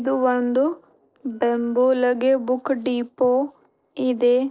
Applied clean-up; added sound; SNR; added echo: neural separator model SepFormer DNS4.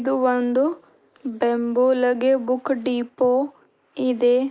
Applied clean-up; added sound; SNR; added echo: neural mask model Resemble Enhance denoiser.